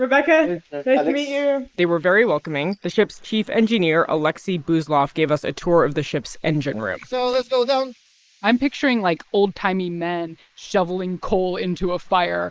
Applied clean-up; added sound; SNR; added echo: neural mask model Resemble Enhance denoiser.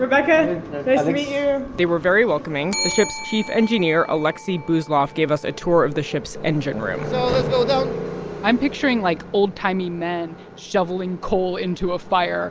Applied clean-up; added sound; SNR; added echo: none; Bell; 12 dB; none.